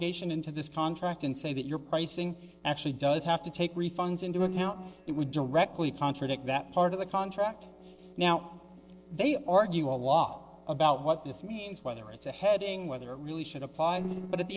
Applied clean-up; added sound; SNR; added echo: neural separator model SepFormer DNS4.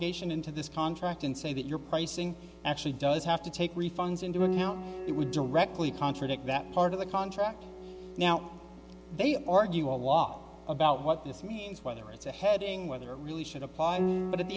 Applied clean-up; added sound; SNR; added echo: none; Piano; 9 dB; none.